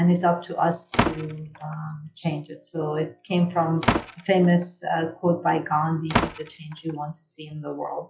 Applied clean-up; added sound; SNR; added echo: classical method log-MMSE.